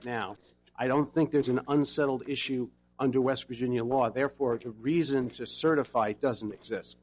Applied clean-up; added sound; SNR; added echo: neural separator model SepFormer DNS4.